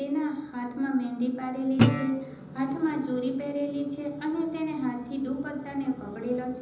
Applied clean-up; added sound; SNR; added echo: none; Guitar; -2 dB; reverberation time 0.9 s.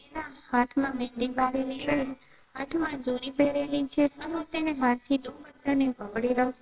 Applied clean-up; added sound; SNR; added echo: neural separator model SepFormer WHAMR!.